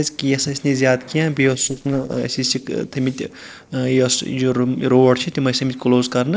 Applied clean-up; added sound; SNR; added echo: neural separator model SepFormer DNS4.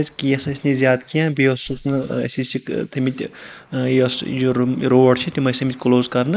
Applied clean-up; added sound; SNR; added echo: neural mask model Resemble Enhance denoiser.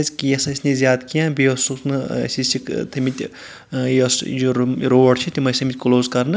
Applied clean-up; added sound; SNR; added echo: none; none; none; none.